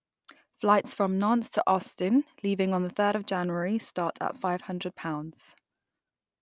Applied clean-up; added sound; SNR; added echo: none; none; none; none.